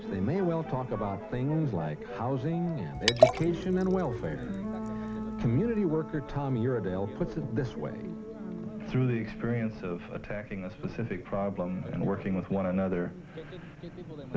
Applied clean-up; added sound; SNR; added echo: none; Liquid; 0 dB; none.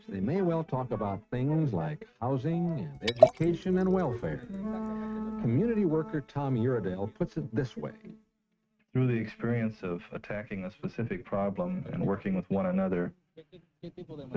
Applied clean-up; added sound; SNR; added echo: neural mask model RNNoise.